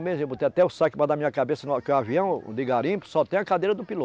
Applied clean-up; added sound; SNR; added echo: none; none; none; none.